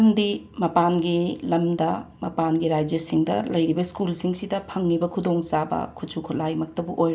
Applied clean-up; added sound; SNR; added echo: none; none; none; none.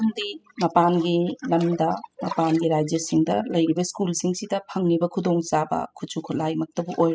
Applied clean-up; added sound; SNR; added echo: classical method spectral subtraction.